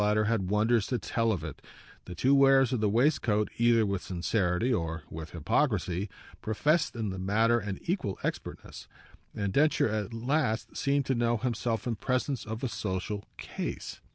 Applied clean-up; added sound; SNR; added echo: none; none; none; none.